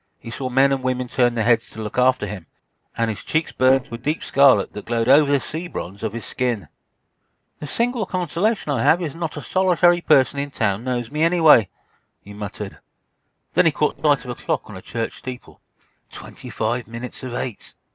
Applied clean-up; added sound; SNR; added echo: neural separator model SepFormer DNS4.